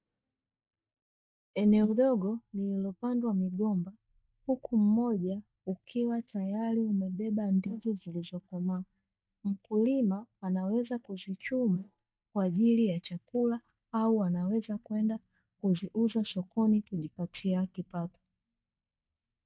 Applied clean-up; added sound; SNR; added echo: neural mask model DeepFilterNet 3.